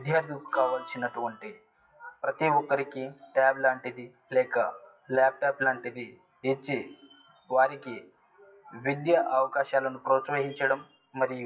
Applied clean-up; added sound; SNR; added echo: classical method WPE with log-MMSE.